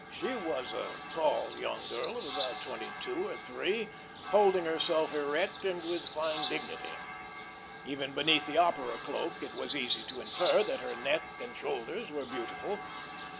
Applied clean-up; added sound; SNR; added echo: none; Bird; -2 dB; none.